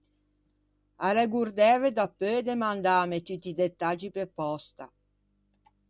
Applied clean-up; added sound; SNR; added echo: none; none; none; none.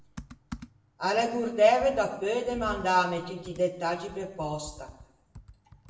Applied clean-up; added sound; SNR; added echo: none; Computer keyboard; 19 dB; reverberation time 0.7 s.